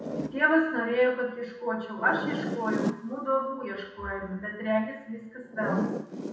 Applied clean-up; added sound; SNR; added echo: none; Zipper (clothing); 6 dB; reverberation time 0.8 s.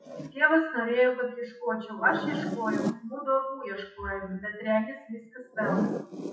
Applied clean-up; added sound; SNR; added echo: classical method WPE with log-MMSE.